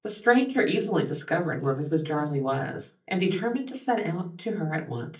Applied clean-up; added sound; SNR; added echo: neural mask model DeepFilterNet 3.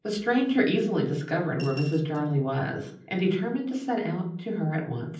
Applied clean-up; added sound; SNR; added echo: none; Coin (dropping) / Glass; 18 dB; reverberation time 0.6 s.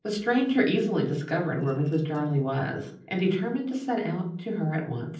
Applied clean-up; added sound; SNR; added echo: neural separator model SepFormer DNS4.